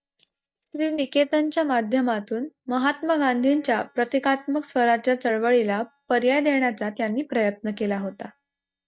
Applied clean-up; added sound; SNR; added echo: neural mask model DeepFilterNet 3.